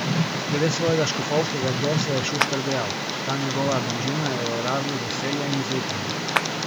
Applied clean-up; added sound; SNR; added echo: none; Clapping + Tick; -1 dB; none.